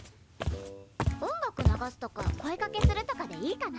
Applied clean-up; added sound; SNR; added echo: none; Walk, footsteps; -4 dB; none.